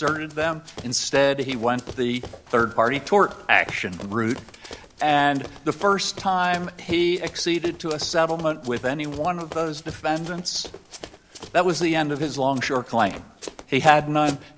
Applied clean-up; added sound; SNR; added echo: none; Run; 17 dB; none.